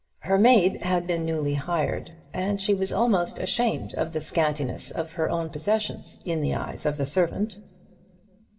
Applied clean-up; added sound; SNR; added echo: none; none; none; reverberation time 1.2 s.